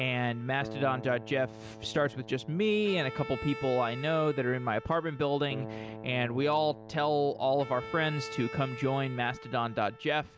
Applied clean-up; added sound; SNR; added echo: none; Keyboard (musical) + Bowed string instrument; 13 dB; none.